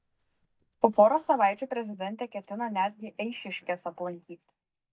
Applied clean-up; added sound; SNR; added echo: neural mask model DeepFilterNet 3.